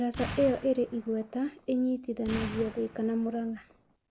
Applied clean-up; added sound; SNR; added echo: none; Explosion; 12 dB; none.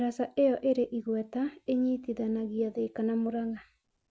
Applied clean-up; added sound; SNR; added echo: none; none; none; none.